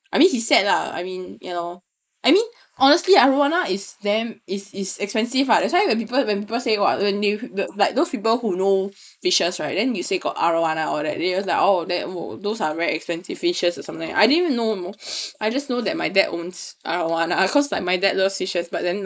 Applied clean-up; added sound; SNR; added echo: neural mask model Resemble Enhance denoiser.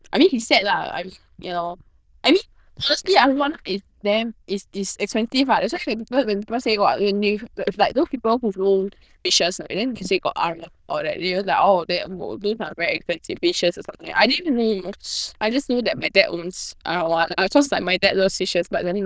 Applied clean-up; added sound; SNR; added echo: neural diffusion model UNIVERSE++.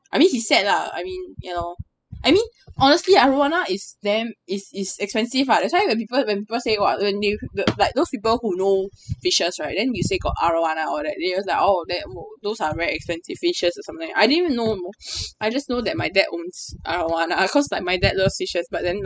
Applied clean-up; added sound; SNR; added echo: classical method spectral subtraction.